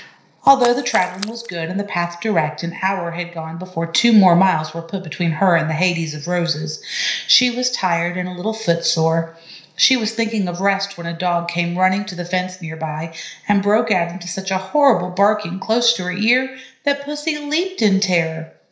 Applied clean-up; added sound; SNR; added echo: neural separator model SepFormer DNS4.